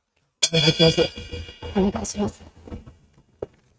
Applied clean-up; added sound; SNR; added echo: neural mask model RNNoise.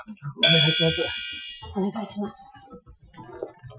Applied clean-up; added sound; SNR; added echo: classical method Wiener filter.